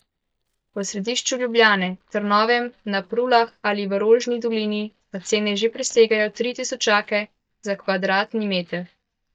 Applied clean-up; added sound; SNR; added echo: neural mask model DeepFilterNet 3.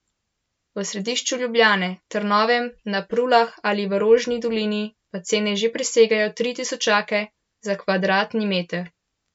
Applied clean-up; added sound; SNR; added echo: none; none; none; none.